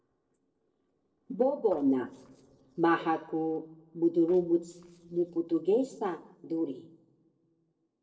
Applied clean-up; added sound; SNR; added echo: neural separator model SepFormer DNS4.